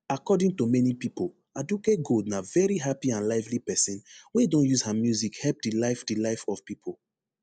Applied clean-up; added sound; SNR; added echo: none; none; none; none.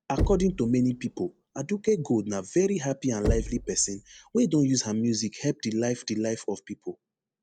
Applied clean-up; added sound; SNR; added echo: none; Knock; 7 dB; none.